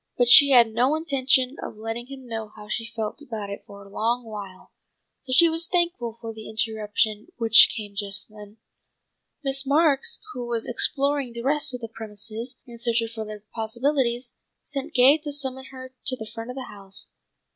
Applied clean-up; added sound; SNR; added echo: none; none; none; none.